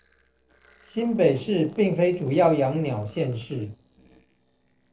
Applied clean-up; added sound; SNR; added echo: neural separator model SepFormer DNS4.